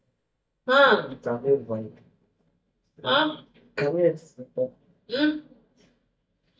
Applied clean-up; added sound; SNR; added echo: neural mask model DeepFilterNet 3.